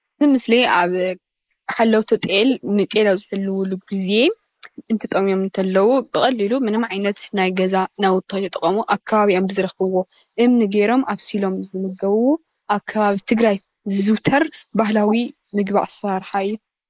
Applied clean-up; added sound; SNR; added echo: neural mask model Resemble Enhance denoiser.